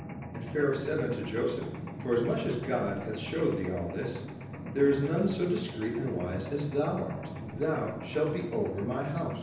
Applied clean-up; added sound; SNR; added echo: none; Mechanisms; 9 dB; reverberation time 0.9 s.